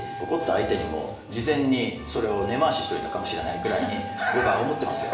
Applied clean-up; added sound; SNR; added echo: none; Wind instrument, woodwind instrument; 10 dB; reverberation time 0.8 s.